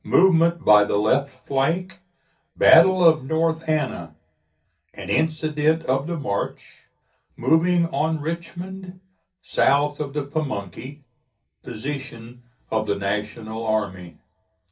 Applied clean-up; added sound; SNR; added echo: none; none; none; reverberation time 0.3 s.